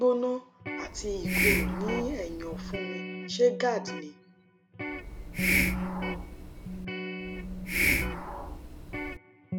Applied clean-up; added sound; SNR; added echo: none; Hiss + Electric guitar; -2 dB; none.